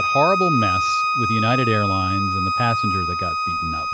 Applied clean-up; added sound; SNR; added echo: none; Bowed string instrument; -2 dB; none.